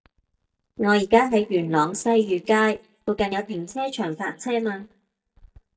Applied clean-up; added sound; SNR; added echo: neural mask model DeepFilterNet 3.